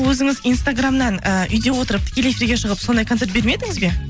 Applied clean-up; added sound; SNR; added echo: none; none; none; none.